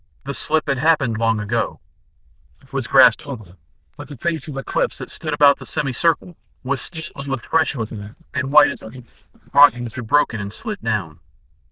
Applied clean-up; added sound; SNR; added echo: neural diffusion model UNIVERSE++.